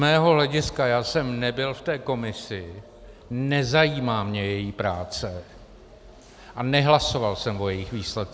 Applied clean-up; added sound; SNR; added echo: none; none; none; none.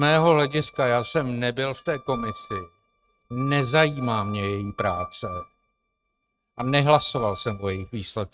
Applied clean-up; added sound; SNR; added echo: neural mask model RNNoise.